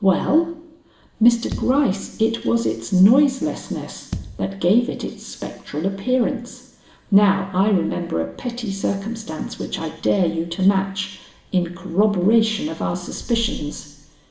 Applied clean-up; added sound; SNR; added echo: none; Bass drum; 14 dB; reverberation time 0.8 s.